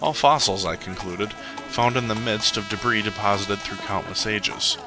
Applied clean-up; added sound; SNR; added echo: none; Trumpet + Livestock, farm animals, working animals; 12 dB; none.